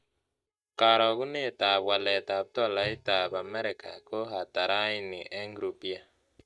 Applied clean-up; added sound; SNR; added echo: neural mask model DeepFilterNet 3.